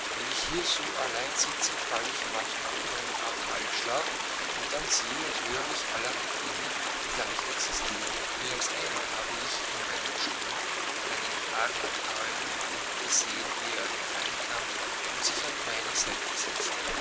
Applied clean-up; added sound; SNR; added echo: none; Stream; -4 dB; none.